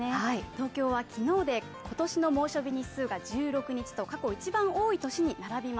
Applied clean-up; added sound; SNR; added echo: none; none; none; none.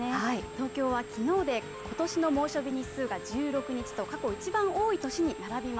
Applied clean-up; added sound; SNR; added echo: none; Telephone; 13 dB; none.